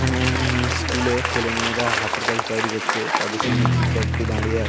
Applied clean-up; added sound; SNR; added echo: none; Applause / Crowd + Guitar; -4 dB; none.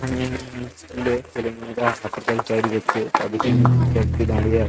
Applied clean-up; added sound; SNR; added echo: neural mask model RNNoise.